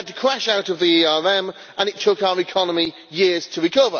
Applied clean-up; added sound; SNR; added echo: none; none; none; none.